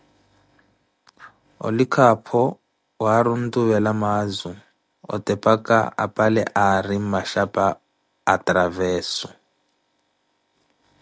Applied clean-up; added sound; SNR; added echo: none; none; none; none.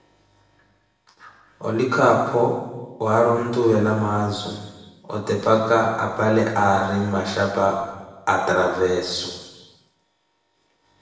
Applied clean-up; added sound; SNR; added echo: none; none; none; reverberation time 1.2 s.